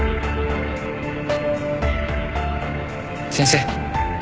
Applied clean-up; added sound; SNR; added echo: none; none; none; none.